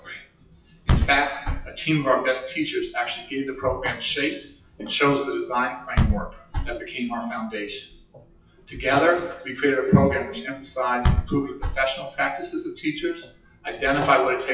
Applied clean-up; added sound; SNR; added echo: classical method WPE with log-MMSE.